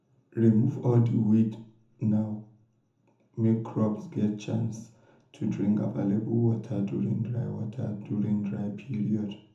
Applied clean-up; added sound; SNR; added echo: none; none; none; reverberation time 0.6 s.